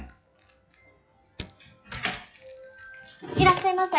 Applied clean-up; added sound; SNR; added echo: classical method log-MMSE.